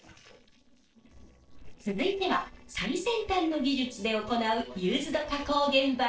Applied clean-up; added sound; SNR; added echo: neural separator model SepFormer DNS4.